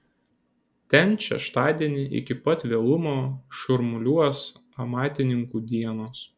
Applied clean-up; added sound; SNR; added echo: none; none; none; none.